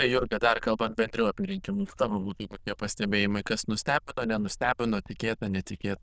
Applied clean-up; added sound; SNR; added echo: neural diffusion model UNIVERSE++.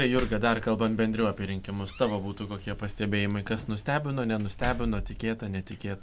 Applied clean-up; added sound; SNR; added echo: none; Slam; 12 dB; none.